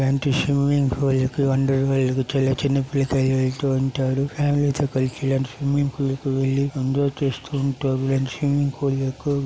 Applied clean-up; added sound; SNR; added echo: none; none; none; none.